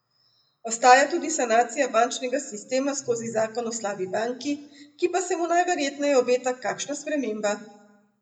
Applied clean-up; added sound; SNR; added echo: none; none; none; reverberation time 0.8 s.